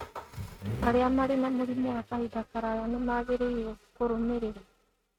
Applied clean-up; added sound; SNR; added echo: neural mask model RNNoise.